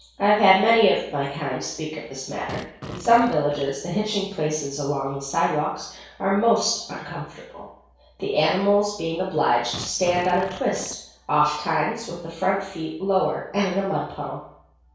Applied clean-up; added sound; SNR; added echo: none; Fart; 15 dB; reverberation time 0.6 s.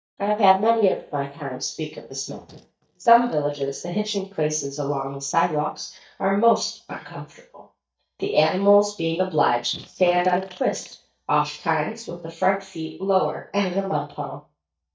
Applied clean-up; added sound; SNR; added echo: neural mask model DeepFilterNet 3.